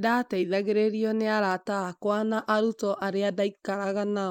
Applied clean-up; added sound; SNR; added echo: neural mask model Resemble Enhance denoiser.